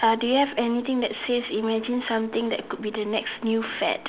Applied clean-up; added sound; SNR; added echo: none; none; none; none.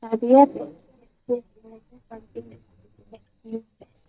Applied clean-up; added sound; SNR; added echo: neural mask model DeepFilterNet 3.